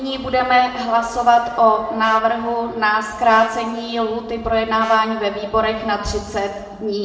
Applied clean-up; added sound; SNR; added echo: none; Brass instrument; 17 dB; reverberation time 1.1 s.